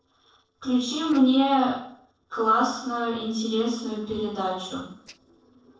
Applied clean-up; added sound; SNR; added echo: neural separator model SepFormer DNS4.